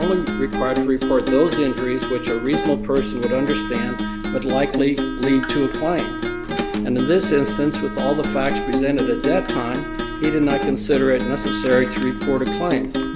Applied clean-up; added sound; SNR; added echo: none; Acoustic guitar; 3 dB; none.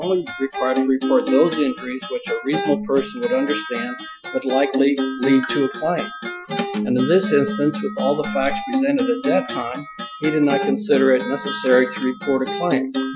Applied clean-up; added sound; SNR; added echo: classical method Wiener filter.